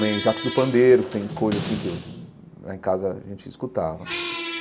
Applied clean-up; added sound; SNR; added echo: none; Squeak; 10 dB; none.